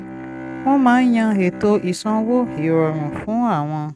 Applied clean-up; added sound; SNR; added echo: neural mask model RNNoise.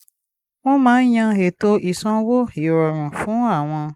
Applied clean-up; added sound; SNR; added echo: neural mask model Resemble Enhance denoiser.